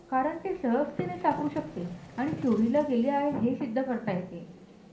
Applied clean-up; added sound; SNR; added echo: none; Vehicle; 18 dB; reverberation time 0.6 s.